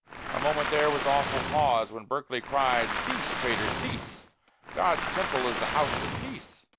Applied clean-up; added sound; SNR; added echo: none; Waves, surf; 3 dB; none.